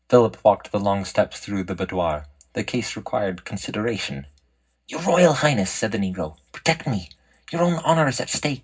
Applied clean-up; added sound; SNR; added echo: none; none; none; reverberation time 0.4 s.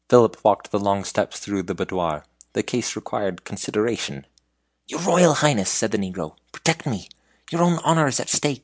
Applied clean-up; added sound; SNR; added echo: none; none; none; none.